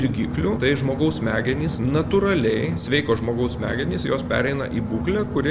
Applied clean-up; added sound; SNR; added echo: none; Boat, Water vehicle; 7 dB; none.